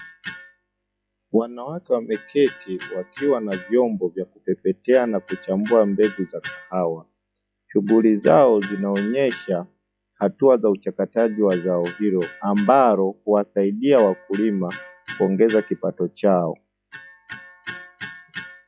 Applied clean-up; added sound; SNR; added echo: classical method log-MMSE.